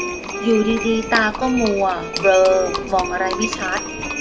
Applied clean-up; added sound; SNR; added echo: none; Livestock, farm animals, working animals + Wind instrument, woodwind instrument; 6 dB; none.